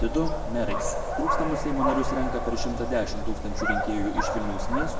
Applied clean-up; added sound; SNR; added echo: none; Dog; -3 dB; reverberation time 1.2 s.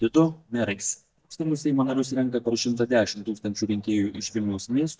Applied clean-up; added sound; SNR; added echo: neural mask model DeepFilterNet 3.